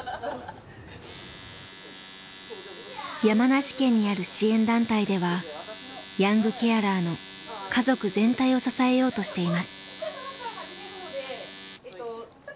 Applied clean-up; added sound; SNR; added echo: none; Domestic sounds, home sounds; 18 dB; none.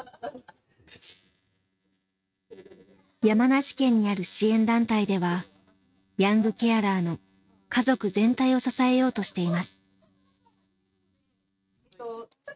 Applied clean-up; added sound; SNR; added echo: neural mask model RNNoise.